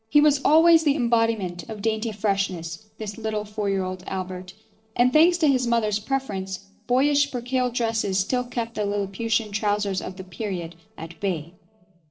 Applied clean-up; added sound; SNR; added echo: neural separator model SepFormer DNS4.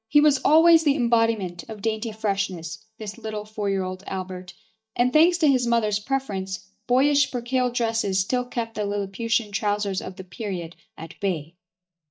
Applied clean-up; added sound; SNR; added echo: neural mask model DeepFilterNet 3.